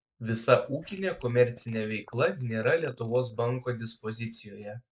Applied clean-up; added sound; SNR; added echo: neural mask model Resemble Enhance denoiser.